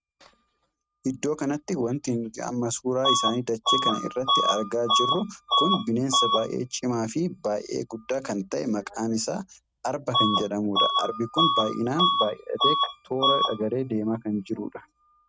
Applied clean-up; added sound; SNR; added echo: neural mask model RNNoise.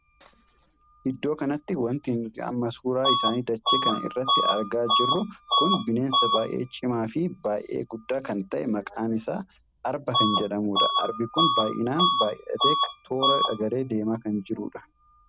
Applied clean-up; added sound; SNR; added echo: none; Bus / Alarm; 0 dB; none.